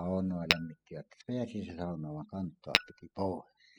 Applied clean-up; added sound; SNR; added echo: classical method spectral subtraction.